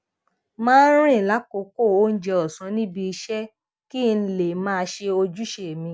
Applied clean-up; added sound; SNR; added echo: none; none; none; none.